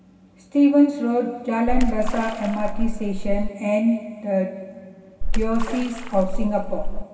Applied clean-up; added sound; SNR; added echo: none; Splash, splatter; -1 dB; reverberation time 2.3 s.